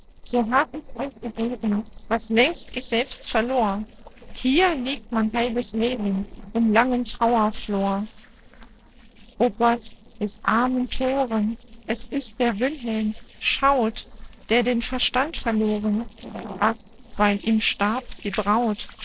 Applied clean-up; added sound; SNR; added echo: neural separator model SepFormer DNS4.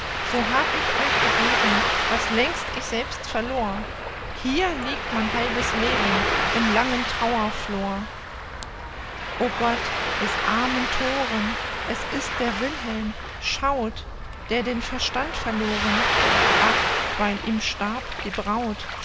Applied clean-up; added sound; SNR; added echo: none; Ocean; -2 dB; none.